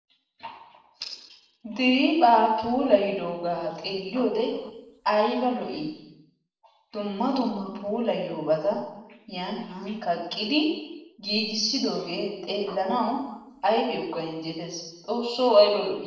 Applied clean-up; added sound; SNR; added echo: neural separator model SepFormer DNS4.